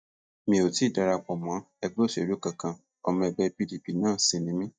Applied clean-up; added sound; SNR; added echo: neural mask model DeepFilterNet 3.